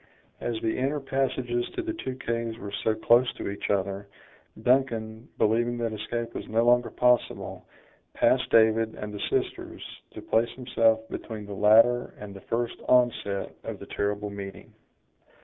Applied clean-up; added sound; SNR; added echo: none; none; none; none.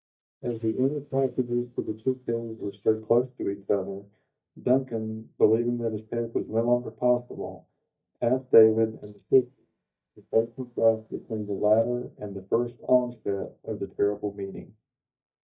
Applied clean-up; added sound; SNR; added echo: neural mask model DeepFilterNet 3.